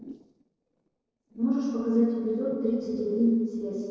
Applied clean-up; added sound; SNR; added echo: neural separator model SepFormer DNS4.